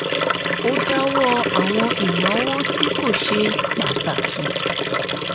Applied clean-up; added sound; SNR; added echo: none; Liquid; -2 dB; none.